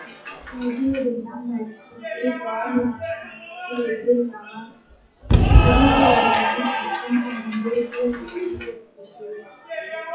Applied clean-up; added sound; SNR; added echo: classical method WPE with log-MMSE.